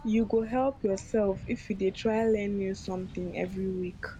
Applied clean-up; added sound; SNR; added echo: none; Waves, surf; 16 dB; none.